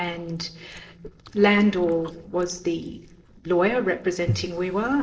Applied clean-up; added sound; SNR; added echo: neural separator model SepFormer DNS4.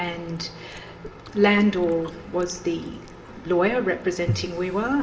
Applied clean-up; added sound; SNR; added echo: none; Chewing, mastication; 13 dB; reverberation time 2.6 s.